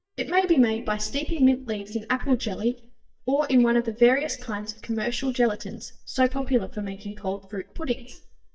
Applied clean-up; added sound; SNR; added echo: neural mask model DeepFilterNet 3.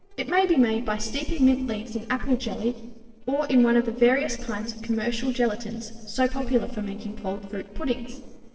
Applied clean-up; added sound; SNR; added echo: neural separator model SepFormer DNS4.